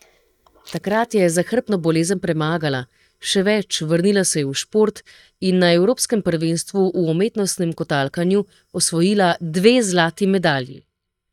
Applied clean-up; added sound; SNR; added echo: neural mask model DeepFilterNet 3.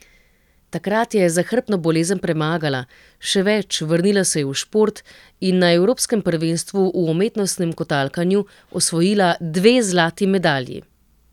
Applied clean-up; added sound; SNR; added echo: none; none; none; none.